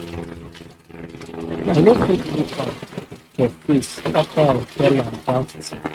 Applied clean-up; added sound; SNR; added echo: neural mask model RNNoise.